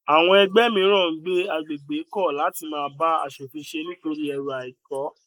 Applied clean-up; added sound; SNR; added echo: neural mask model Resemble Enhance denoiser.